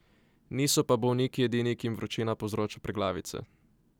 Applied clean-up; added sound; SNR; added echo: none; none; none; none.